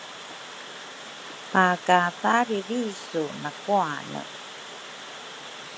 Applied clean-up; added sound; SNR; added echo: none; Water; 12 dB; none.